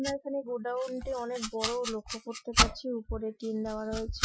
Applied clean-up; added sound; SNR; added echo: classical method Wiener filter.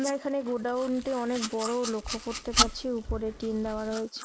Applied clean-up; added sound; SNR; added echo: neural mask model Resemble Enhance denoiser.